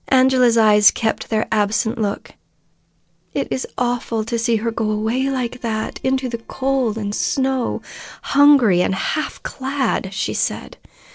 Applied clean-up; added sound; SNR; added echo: neural separator model SepFormer DNS4.